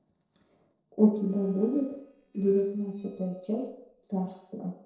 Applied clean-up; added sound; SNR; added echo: neural separator model SepFormer DNS4.